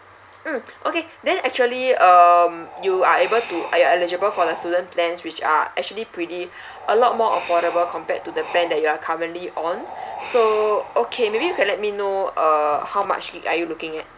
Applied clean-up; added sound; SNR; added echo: none; Wind; 14 dB; none.